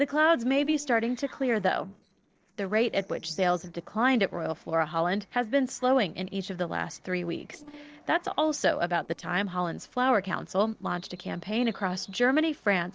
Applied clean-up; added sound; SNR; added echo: neural separator model SepFormer DNS4.